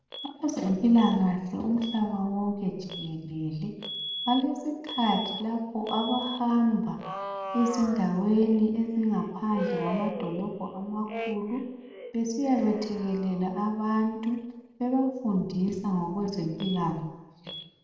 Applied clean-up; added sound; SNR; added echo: none; Alarm; 13 dB; reverberation time 1.0 s.